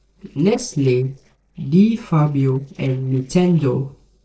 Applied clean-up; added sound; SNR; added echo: neural separator model SepFormer DNS4.